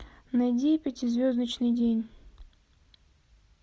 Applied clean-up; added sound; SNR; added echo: none; none; none; none.